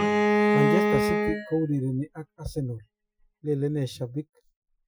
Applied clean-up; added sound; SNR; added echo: classical method Wiener filter.